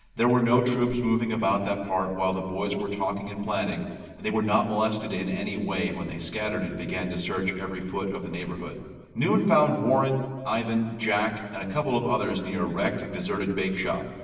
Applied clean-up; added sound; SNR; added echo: none; none; none; reverberation time 1.3 s.